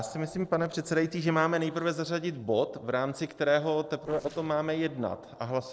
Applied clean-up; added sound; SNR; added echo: neural separator model SepFormer DNS4.